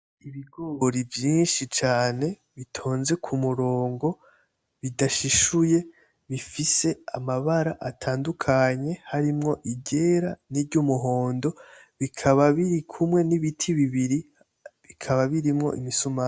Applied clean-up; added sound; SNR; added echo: none; none; none; none.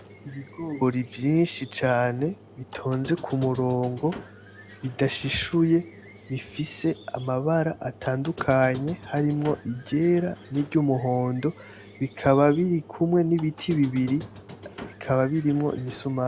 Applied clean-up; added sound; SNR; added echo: none; Squeak; 19 dB; none.